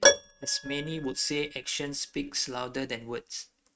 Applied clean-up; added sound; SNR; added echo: neural mask model RNNoise.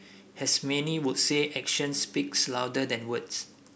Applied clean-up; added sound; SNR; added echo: none; none; none; none.